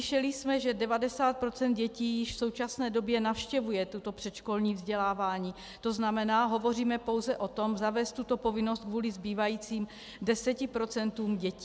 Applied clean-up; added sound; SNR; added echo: none; none; none; none.